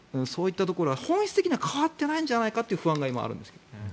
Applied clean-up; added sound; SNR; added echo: none; none; none; none.